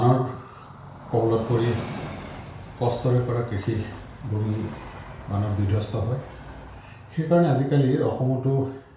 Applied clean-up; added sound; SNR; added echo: none; Train; 15 dB; reverberation time 0.5 s.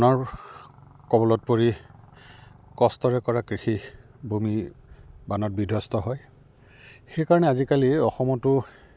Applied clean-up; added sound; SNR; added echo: none; none; none; none.